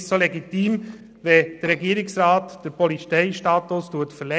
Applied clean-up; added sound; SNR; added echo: neural separator model SepFormer DNS4.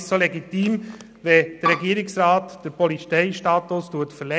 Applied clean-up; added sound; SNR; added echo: none; Bowed string instrument; 3 dB; none.